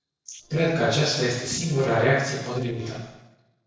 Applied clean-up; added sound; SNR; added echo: neural separator model SepFormer DNS4.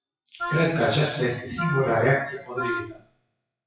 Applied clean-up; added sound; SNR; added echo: classical method WPE with log-MMSE.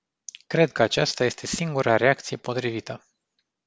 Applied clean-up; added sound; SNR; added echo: none; none; none; none.